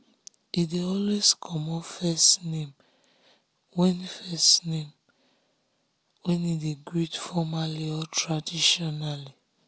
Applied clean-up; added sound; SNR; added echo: none; none; none; none.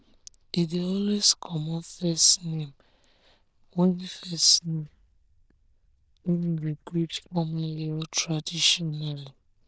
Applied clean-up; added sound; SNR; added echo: neural diffusion model UNIVERSE++.